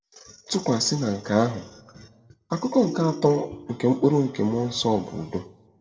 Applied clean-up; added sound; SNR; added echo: none; Ringtone; 13 dB; reverberation time 0.5 s.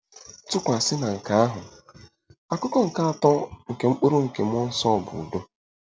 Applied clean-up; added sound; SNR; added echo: none; none; none; none.